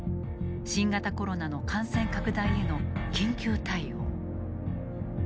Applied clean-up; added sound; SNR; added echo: none; none; none; none.